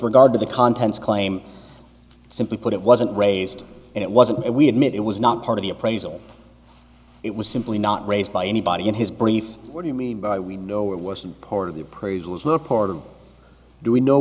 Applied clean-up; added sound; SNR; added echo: none; none; none; none.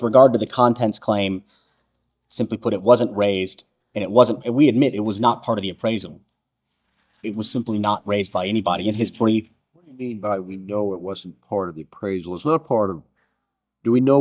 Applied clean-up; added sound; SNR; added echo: neural mask model DeepFilterNet 3.